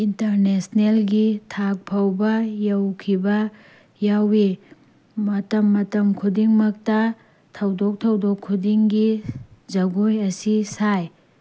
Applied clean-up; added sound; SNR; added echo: none; none; none; none.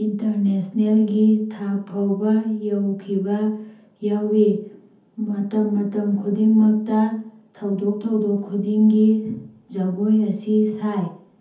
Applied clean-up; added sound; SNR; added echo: none; none; none; reverberation time 0.5 s.